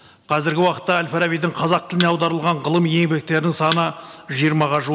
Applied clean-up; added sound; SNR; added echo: none; Thump, thud; 13 dB; none.